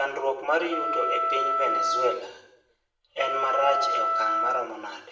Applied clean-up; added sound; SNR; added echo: none; Wind instrument, woodwind instrument; -2 dB; reverberation time 0.7 s.